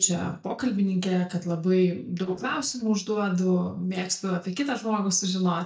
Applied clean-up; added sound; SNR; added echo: neural mask model DeepFilterNet 3.